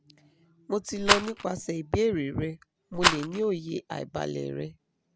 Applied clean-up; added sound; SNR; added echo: none; Rattle; -4 dB; none.